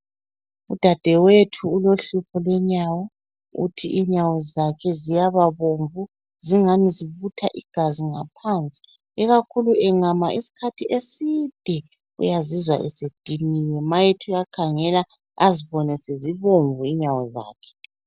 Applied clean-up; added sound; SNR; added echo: none; none; none; none.